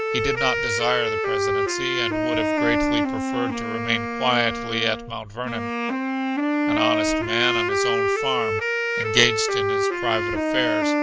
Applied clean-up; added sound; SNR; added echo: none; Wind instrument, woodwind instrument; -3 dB; none.